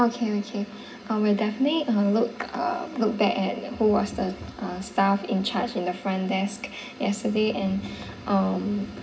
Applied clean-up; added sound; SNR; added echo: none; none; none; reverberation time 0.4 s.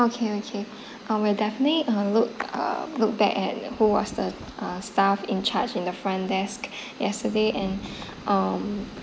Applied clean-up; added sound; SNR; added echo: none; none; none; none.